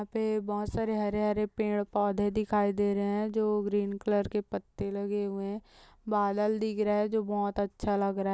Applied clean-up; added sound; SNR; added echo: none; none; none; none.